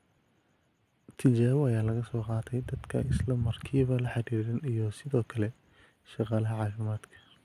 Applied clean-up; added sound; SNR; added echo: none; none; none; none.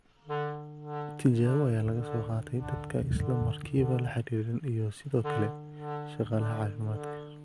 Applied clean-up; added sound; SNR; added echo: none; Wind instrument, woodwind instrument; 8 dB; none.